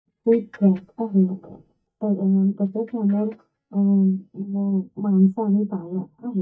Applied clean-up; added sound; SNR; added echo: neural mask model DeepFilterNet 3.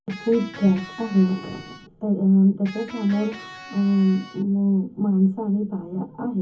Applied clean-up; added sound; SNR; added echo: none; Electric guitar; 18 dB; reverberation time 0.3 s.